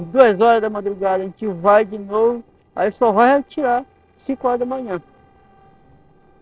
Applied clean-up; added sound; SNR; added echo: neural separator model SepFormer DNS4.